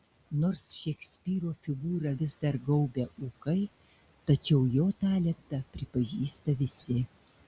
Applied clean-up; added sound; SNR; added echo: none; none; none; none.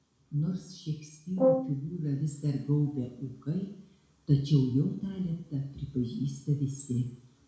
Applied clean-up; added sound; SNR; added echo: none; Brass instrument; 0 dB; reverberation time 0.6 s.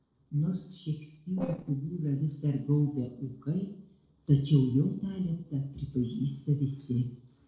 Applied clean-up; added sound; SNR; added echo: neural separator model SepFormer DNS4.